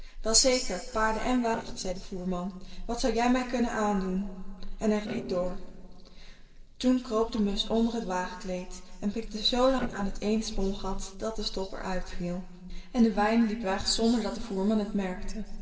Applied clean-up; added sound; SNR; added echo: neural separator model SepFormer DNS4.